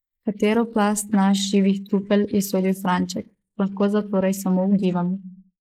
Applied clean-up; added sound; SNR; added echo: neural mask model Resemble Enhance denoiser.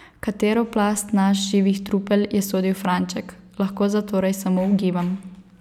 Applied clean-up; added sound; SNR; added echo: none; none; none; none.